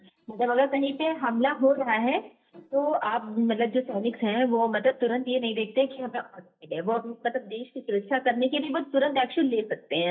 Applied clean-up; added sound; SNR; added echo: neural mask model DeepFilterNet 3.